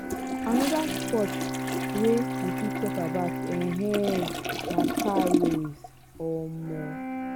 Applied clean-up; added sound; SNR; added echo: none; Toilet flush + Bowed string instrument; 0 dB; none.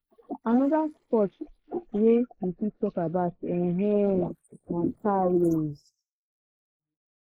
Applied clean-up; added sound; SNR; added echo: neural mask model Resemble Enhance denoiser.